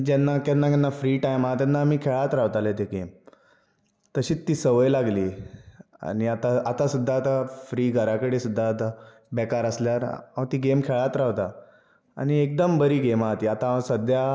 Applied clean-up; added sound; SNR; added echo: none; none; none; none.